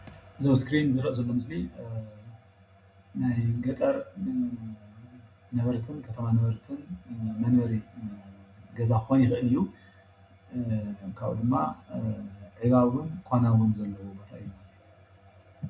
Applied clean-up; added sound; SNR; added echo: none; none; none; reverberation time 0.3 s.